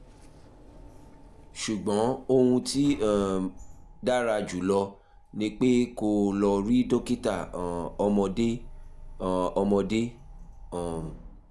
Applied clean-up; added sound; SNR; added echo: none; Sliding door; 17 dB; none.